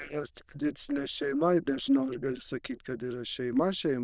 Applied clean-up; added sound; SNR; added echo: neural diffusion model UNIVERSE++.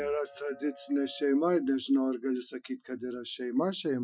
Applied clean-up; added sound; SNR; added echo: classical method Wiener filter.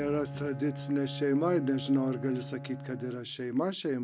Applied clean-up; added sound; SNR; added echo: none; Bowed string instrument; 10 dB; none.